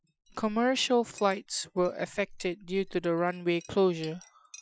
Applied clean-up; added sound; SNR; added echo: classical method Wiener filter.